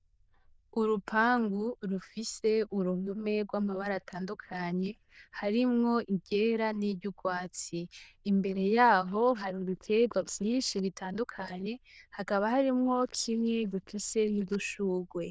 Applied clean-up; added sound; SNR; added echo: neural diffusion model UNIVERSE++.